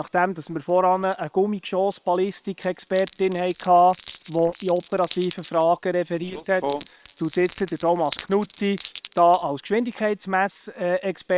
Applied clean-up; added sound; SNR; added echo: neural separator model SepFormer WHAM!.